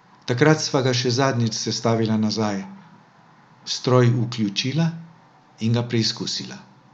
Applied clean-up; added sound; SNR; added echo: none; none; none; none.